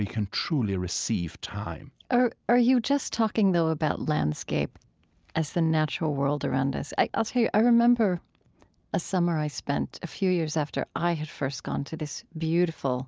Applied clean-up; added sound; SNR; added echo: none; none; none; none.